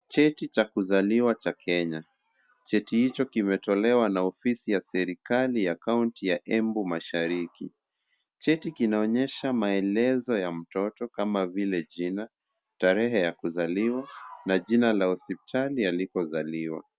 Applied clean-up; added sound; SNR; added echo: none; none; none; none.